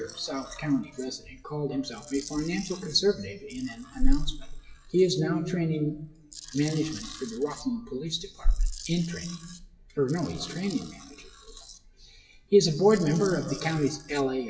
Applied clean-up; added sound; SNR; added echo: classical method WPE with log-MMSE.